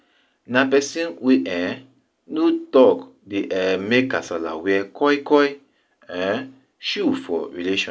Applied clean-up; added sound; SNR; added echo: none; none; none; none.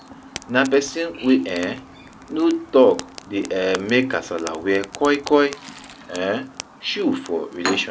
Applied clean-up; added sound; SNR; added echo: none; Fire + Chirp, tweet; 15 dB; none.